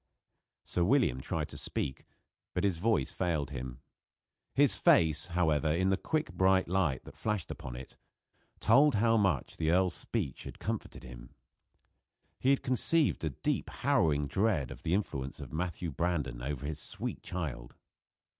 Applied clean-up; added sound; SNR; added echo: none; none; none; none.